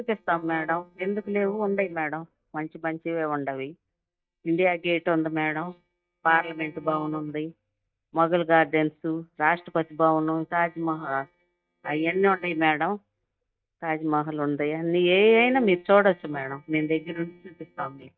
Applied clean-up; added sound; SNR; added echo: neural mask model DeepFilterNet 3.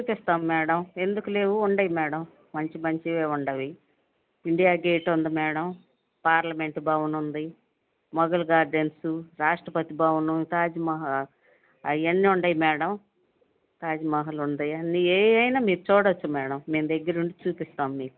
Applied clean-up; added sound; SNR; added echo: none; none; none; none.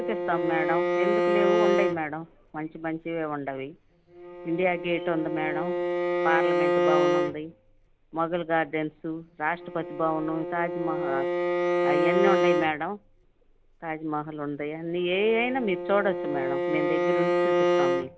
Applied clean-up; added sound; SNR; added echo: none; Bowed string instrument; -2 dB; none.